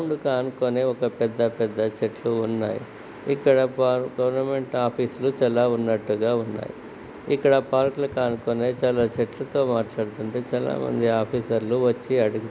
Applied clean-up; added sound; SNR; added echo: none; none; none; none.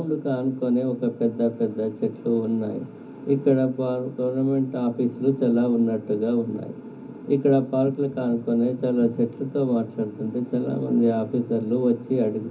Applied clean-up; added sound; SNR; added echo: none; none; none; reverberation time 0.3 s.